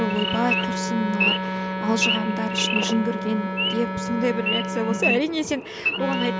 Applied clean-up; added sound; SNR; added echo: none; Wind instrument, woodwind instrument + Idling / Wild animals; -1 dB; none.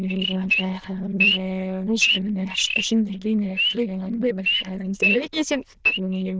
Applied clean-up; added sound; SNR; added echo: neural diffusion model UNIVERSE++.